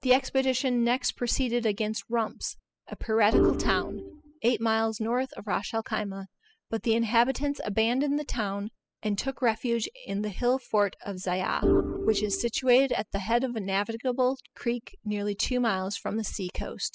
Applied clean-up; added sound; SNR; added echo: classical method spectral subtraction.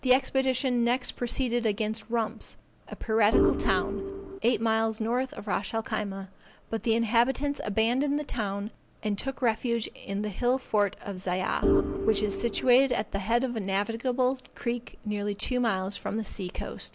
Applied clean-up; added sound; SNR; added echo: none; Organ; -1 dB; none.